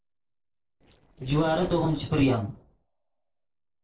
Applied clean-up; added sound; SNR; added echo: neural separator model SepFormer DNS4.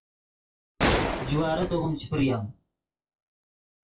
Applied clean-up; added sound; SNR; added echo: classical method WPE with log-MMSE.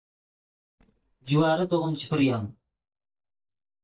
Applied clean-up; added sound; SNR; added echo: neural mask model DeepFilterNet 3.